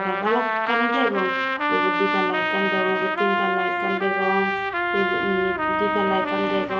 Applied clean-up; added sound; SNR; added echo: none; Trumpet; -3 dB; reverberation time 1.3 s.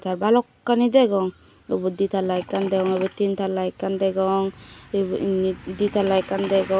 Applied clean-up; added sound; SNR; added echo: none; none; none; none.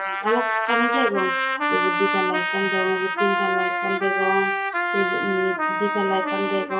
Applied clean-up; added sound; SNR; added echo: classical method WPE with log-MMSE.